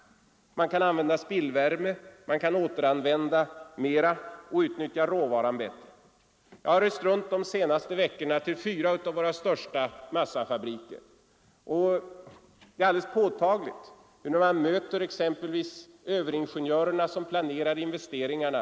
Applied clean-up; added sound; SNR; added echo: none; none; none; none.